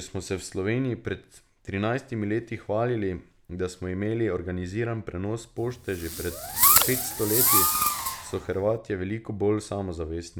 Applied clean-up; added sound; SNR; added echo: none; Fireworks; -5 dB; none.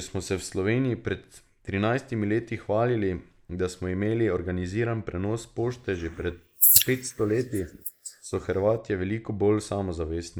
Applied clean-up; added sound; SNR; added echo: neural mask model Resemble Enhance denoiser.